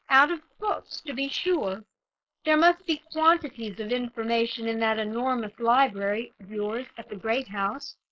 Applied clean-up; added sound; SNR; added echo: neural mask model Resemble Enhance denoiser.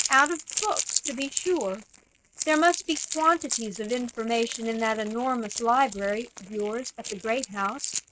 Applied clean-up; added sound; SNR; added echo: neural mask model RNNoise.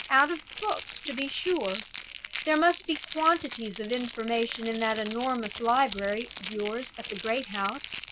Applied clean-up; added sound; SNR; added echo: none; Crackle; 0 dB; none.